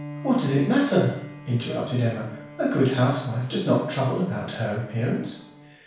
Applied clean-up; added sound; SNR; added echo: none; Bowed string instrument; 18 dB; reverberation time 0.7 s.